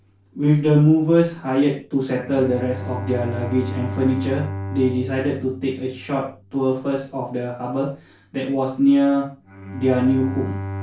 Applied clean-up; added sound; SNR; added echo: none; Bowed string instrument; 11 dB; reverberation time 0.3 s.